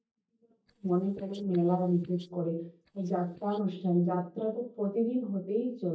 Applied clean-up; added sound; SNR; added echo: neural mask model DeepFilterNet 3.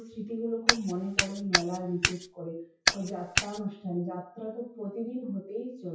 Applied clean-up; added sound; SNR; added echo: classical method WPE with log-MMSE.